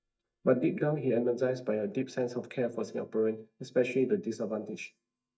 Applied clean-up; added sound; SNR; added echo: neural mask model DeepFilterNet 3.